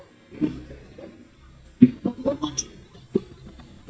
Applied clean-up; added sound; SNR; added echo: neural mask model DeepFilterNet 3.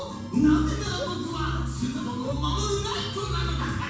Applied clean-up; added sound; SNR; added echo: none; Bark; 17 dB; reverberation time 1.2 s.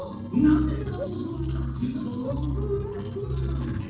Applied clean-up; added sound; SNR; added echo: neural separator model SepFormer DNS4.